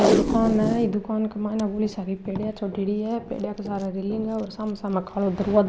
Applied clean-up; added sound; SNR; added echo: none; Packing tape, duct tape; 5 dB; none.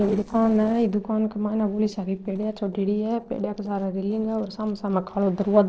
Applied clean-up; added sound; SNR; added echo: neural separator model SepFormer DNS4.